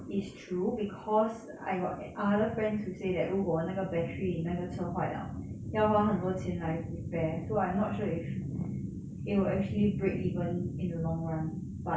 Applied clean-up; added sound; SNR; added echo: none; none; none; none.